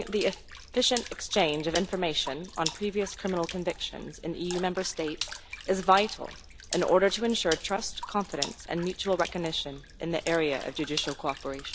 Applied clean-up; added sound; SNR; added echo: none; Water / Splash, splatter; 12 dB; none.